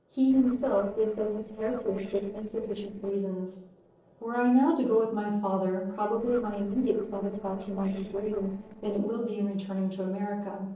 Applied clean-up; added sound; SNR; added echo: neural separator model SepFormer DNS4.